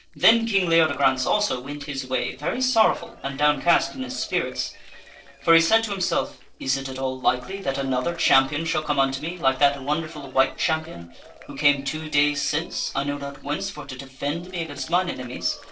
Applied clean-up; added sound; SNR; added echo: neural separator model SepFormer DNS4.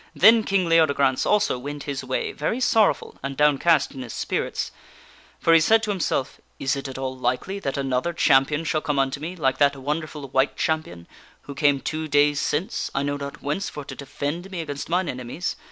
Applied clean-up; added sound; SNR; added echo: none; none; none; none.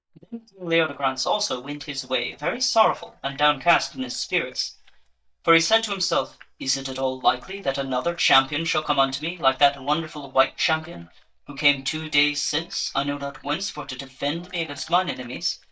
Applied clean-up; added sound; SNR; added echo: neural mask model DeepFilterNet 3.